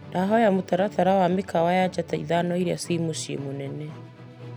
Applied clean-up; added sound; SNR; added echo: none; Musical instrument; 17 dB; none.